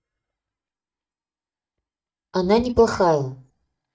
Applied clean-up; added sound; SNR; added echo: neural mask model DeepFilterNet 3.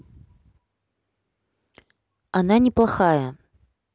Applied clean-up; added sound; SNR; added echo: none; none; none; none.